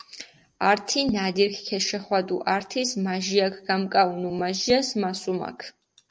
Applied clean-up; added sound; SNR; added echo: none; none; none; none.